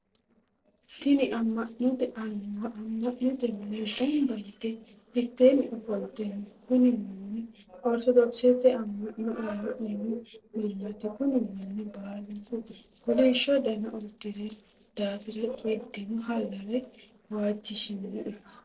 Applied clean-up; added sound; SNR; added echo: neural separator model SepFormer DNS4.